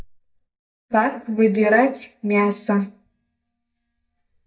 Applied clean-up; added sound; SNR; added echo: neural mask model DeepFilterNet 3.